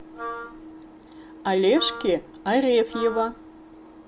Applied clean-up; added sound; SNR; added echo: none; Wind instrument, woodwind instrument; 13 dB; none.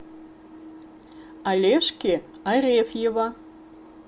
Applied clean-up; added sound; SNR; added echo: none; none; none; none.